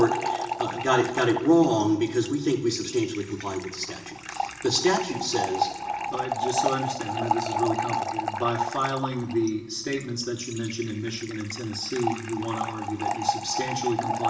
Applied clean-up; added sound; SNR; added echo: none; Fill (with liquid) / Trickle, dribble; 4 dB; reverberation time 0.6 s.